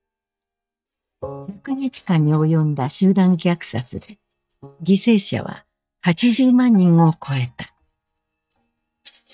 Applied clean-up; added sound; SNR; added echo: neural mask model DeepFilterNet 3.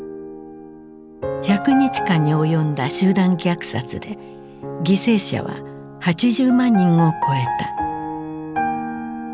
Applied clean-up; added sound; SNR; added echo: none; none; none; none.